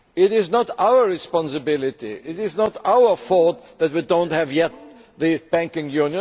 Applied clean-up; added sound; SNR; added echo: none; none; none; none.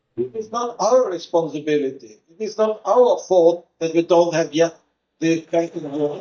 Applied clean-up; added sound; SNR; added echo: neural mask model DeepFilterNet 3.